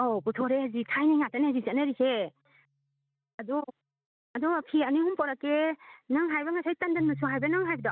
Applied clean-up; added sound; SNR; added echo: neural mask model RNNoise.